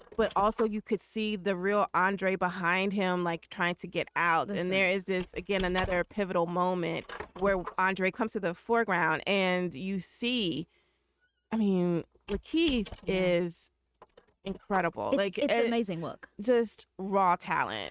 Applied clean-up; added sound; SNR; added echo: neural mask model RNNoise.